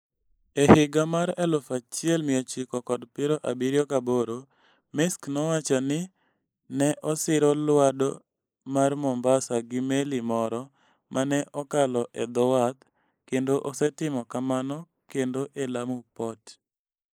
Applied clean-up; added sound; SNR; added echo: neural mask model Resemble Enhance denoiser.